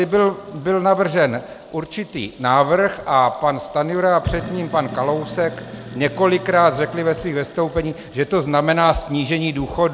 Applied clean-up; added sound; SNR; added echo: none; Sink (filling or washing); 19 dB; none.